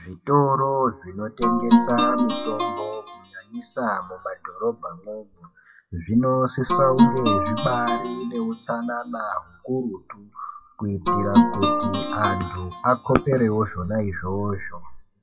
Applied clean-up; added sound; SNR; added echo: classical method WPE with log-MMSE.